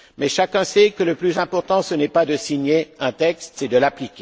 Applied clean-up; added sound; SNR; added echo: none; none; none; none.